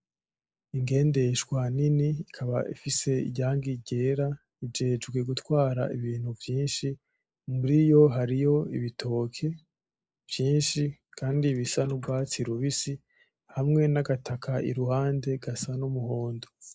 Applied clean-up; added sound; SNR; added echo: neural mask model Resemble Enhance denoiser.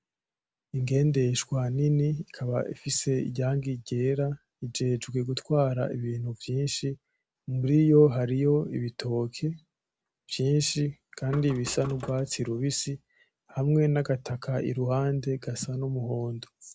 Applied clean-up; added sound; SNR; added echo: none; Knock; 18 dB; none.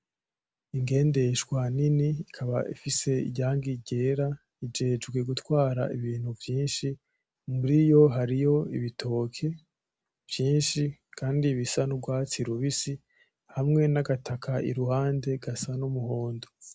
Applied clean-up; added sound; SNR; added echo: none; none; none; none.